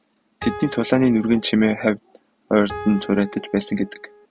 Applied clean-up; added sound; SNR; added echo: none; Piano; 15 dB; none.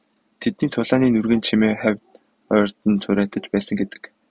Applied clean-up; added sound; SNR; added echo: none; none; none; none.